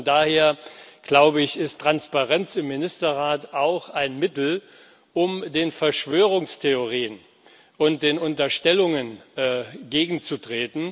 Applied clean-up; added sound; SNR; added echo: none; none; none; none.